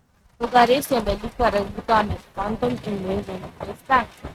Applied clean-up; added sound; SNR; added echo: neural mask model RNNoise.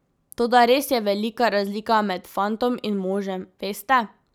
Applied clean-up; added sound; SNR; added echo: none; none; none; none.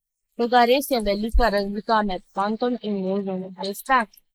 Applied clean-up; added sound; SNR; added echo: neural mask model Resemble Enhance denoiser.